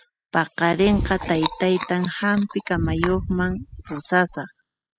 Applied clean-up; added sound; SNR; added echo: classical method spectral subtraction.